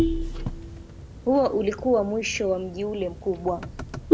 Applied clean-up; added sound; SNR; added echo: none; Vehicle horn, car horn, honking; 3 dB; none.